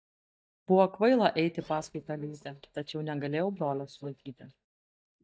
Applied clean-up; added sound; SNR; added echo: neural mask model DeepFilterNet 3.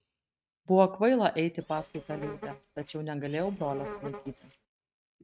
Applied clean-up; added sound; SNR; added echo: neural mask model RNNoise.